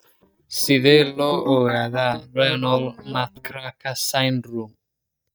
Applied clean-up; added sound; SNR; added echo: neural mask model DeepFilterNet 3.